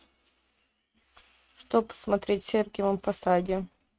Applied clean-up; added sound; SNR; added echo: neural mask model RNNoise.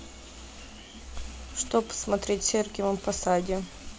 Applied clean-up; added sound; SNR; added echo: none; Crumpling, crinkling; 14 dB; none.